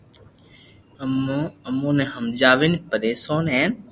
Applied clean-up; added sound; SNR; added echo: none; none; none; none.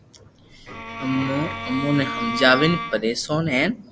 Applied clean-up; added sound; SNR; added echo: none; Bowed string instrument; 8 dB; none.